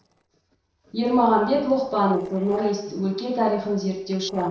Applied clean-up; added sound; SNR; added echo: neural separator model SepFormer DNS4.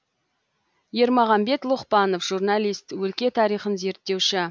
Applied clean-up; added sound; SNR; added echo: none; none; none; none.